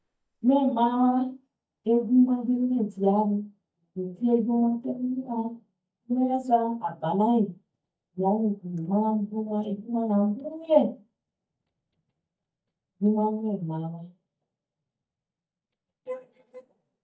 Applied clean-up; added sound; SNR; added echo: neural mask model DeepFilterNet 3.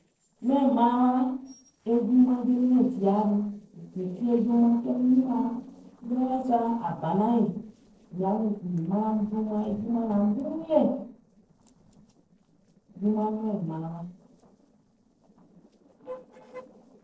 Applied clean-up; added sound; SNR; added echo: neural separator model SepFormer DNS4.